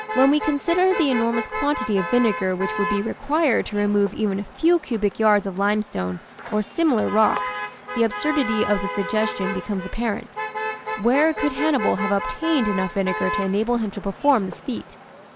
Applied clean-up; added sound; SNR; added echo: none; Motor vehicle (road); 8 dB; none.